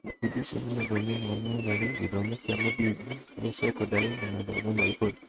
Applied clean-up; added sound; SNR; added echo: neural mask model RNNoise.